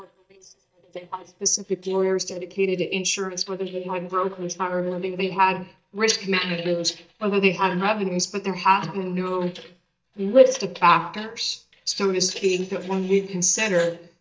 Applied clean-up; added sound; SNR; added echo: neural mask model DeepFilterNet 3.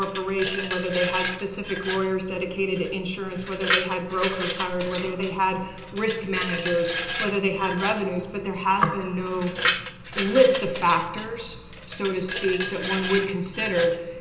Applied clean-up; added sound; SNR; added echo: none; Glass; 5 dB; reverberation time 0.8 s.